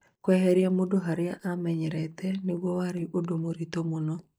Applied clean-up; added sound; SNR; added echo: neural mask model DeepFilterNet 3.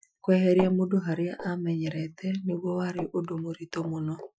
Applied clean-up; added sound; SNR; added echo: classical method Wiener filter.